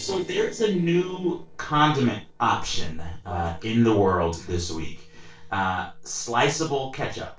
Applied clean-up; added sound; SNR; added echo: neural separator model SepFormer DNS4.